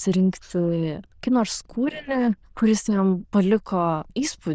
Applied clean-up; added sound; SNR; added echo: neural diffusion model UNIVERSE++.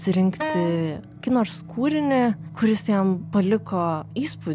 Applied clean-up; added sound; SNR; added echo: none; Wind instrument, woodwind instrument; 9 dB; none.